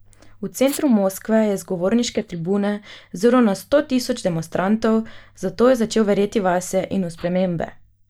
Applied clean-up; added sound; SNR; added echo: neural mask model DeepFilterNet 3.